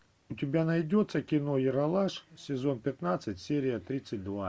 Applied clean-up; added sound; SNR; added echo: none; none; none; none.